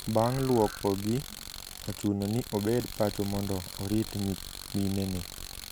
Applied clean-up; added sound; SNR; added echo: none; Tools; 11 dB; none.